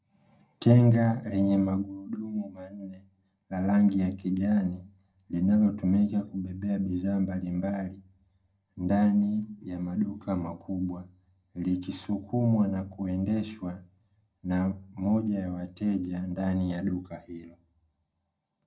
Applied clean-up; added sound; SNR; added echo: none; none; none; reverberation time 0.2 s.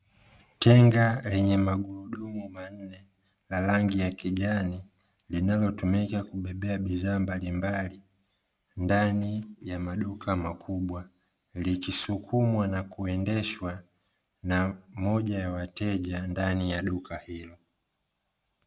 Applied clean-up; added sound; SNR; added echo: none; none; none; none.